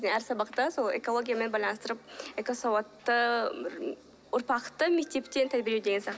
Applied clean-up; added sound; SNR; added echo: none; none; none; none.